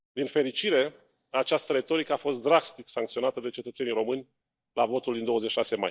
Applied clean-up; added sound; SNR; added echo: neural mask model DeepFilterNet 3.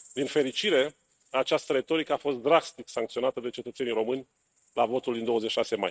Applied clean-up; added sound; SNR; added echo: neural mask model RNNoise.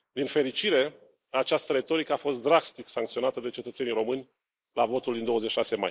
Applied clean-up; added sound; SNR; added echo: neural mask model Resemble Enhance denoiser.